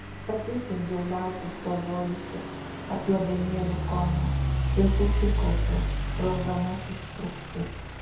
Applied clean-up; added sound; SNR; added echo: none; Idling / Truck; -2 dB; reverberation time 0.7 s.